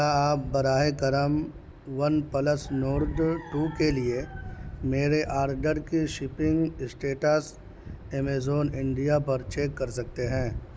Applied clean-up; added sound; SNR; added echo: none; none; none; none.